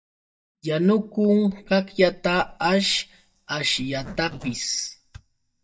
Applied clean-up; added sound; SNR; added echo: neural mask model DeepFilterNet 3.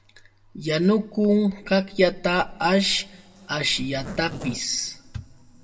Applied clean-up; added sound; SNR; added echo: none; Zipper (clothing); 17 dB; reverberation time 0.4 s.